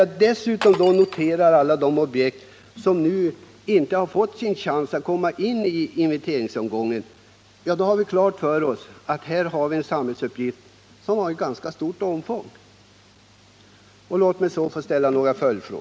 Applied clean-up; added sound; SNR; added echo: none; Glass; 15 dB; none.